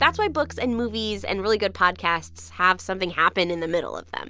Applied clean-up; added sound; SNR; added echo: none; Bass guitar; 19 dB; none.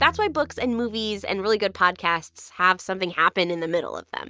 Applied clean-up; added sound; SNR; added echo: neural mask model RNNoise.